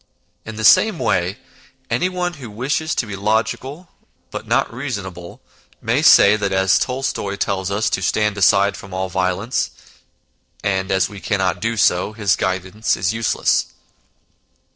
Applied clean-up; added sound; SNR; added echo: neural separator model SepFormer DNS4.